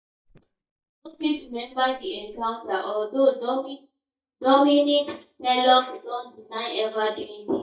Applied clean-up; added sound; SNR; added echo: neural mask model DeepFilterNet 3.